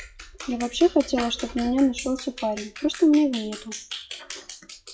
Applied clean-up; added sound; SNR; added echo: classical method WPE with log-MMSE.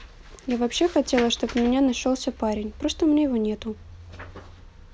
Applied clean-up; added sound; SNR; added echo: none; none; none; none.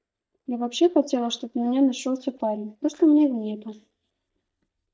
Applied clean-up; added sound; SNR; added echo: neural mask model DeepFilterNet 3.